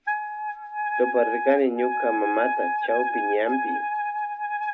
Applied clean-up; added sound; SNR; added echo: none; Wind instrument, woodwind instrument; 1 dB; none.